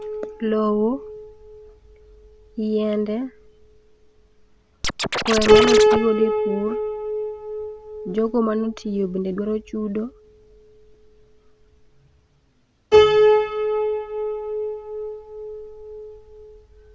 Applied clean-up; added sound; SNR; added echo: none; Scratching (performance technique) + Piano; -4 dB; none.